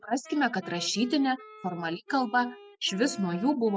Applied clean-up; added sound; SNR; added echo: classical method spectral subtraction.